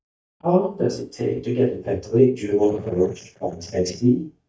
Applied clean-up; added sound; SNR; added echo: neural mask model DeepFilterNet 3.